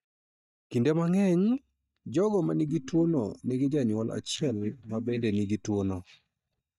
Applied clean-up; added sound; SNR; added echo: neural mask model DeepFilterNet 3.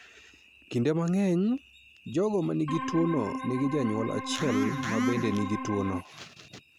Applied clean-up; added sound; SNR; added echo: none; Organ; 5 dB; none.